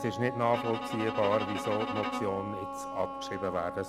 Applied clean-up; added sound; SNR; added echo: none; Wind instrument, woodwind instrument + Bowed string instrument; 4 dB; none.